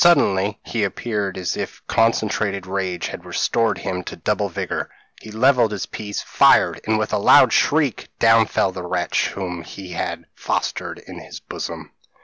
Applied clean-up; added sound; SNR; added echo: none; none; none; none.